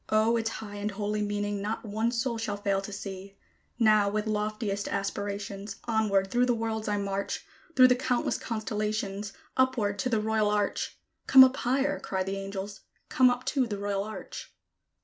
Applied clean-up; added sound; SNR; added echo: none; none; none; none.